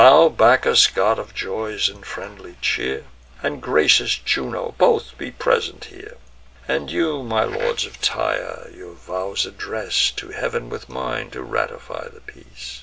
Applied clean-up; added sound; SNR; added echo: none; none; none; none.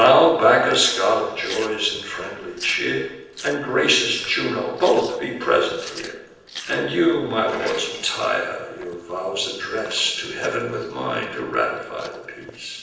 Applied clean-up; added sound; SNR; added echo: neural separator model SepFormer DNS4.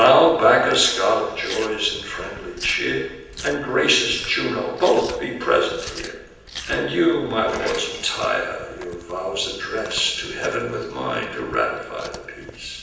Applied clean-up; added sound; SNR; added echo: none; Chewing, mastication; 18 dB; reverberation time 0.9 s.